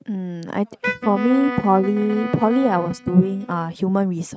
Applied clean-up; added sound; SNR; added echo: neural mask model RNNoise.